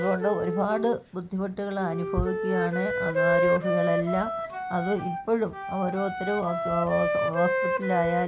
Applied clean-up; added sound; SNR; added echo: none; Wind instrument, woodwind instrument; 0 dB; none.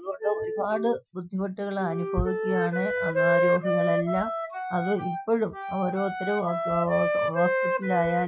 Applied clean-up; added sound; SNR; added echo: classical method Wiener filter.